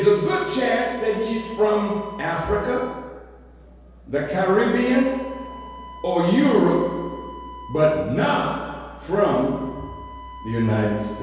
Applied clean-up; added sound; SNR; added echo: none; Wind instrument, woodwind instrument; 18 dB; reverberation time 1.2 s.